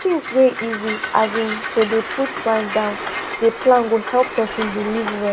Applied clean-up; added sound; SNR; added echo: none; Train; 8 dB; none.